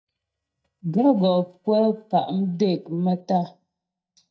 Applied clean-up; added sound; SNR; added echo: neural mask model DeepFilterNet 3.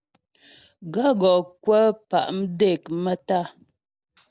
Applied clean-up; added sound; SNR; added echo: none; none; none; none.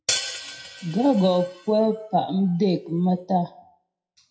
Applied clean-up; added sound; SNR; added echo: classical method WPE with log-MMSE.